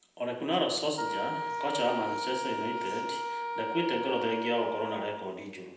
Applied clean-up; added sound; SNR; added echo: none; Wind instrument, woodwind instrument; 4 dB; reverberation time 0.8 s.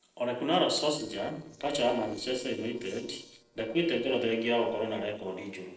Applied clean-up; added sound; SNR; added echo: neural separator model SepFormer DNS4.